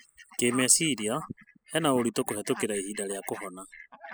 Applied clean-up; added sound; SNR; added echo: classical method spectral subtraction.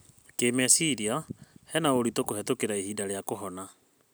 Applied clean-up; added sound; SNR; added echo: none; none; none; none.